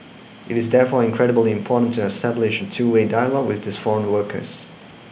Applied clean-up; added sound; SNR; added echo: none; none; none; none.